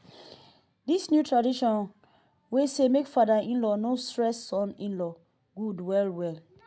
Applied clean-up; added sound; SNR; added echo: none; none; none; none.